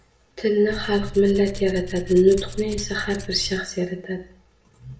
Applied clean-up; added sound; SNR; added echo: none; Tools; 11 dB; reverberation time 0.5 s.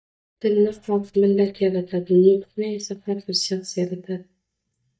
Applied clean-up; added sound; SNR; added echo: neural mask model DeepFilterNet 3.